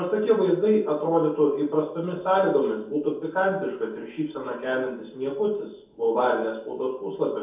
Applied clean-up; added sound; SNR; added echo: none; none; none; reverberation time 0.6 s.